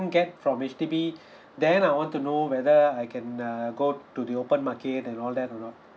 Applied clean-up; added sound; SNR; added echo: none; none; none; none.